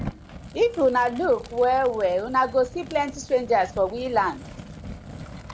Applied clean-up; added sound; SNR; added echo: none; Fire; 15 dB; none.